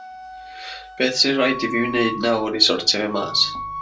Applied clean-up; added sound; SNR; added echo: none; Wind instrument, woodwind instrument; 12 dB; reverberation time 0.2 s.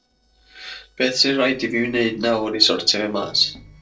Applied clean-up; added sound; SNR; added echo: neural separator model SepFormer DNS4.